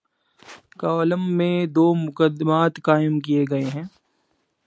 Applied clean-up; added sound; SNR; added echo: none; none; none; none.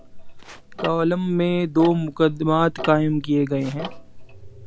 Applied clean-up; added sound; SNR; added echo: none; Tick-tock; 13 dB; none.